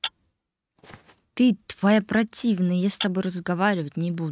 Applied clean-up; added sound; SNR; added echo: neural mask model RNNoise.